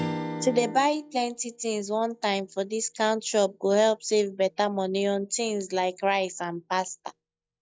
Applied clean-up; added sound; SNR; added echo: classical method log-MMSE.